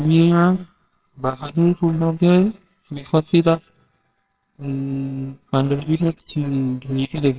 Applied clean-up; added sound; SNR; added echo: neural separator model SepFormer WHAMR!.